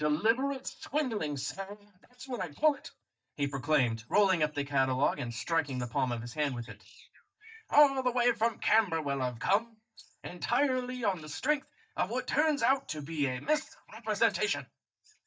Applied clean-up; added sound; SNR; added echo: neural mask model DeepFilterNet 3.